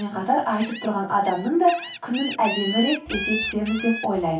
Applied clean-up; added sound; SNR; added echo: none; Gull, seagull; 8 dB; reverberation time 0.2 s.